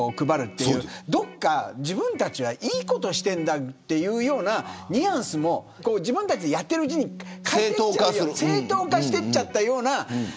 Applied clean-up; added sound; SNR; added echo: none; Electric guitar; 20 dB; none.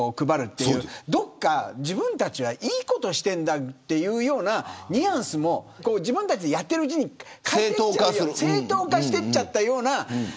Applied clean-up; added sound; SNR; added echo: none; none; none; none.